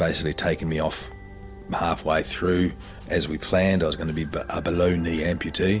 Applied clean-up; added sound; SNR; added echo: none; none; none; none.